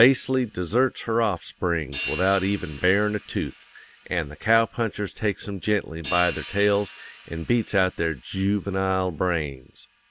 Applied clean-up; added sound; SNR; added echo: none; Hi-hat; 17 dB; none.